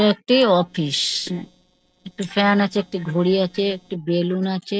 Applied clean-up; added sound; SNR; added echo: neural separator model SepFormer DNS4.